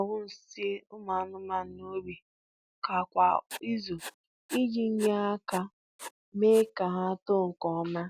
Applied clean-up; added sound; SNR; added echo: none; Writing; 16 dB; none.